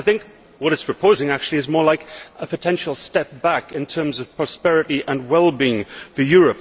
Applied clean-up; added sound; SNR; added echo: none; none; none; none.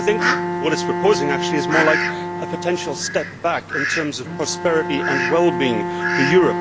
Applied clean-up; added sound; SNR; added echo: none; Fowl + Bowed string instrument; 1 dB; none.